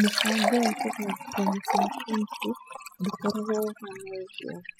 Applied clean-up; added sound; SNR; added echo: classical method spectral subtraction.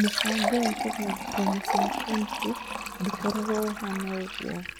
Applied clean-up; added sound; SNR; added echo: none; Fill (with liquid); 1 dB; none.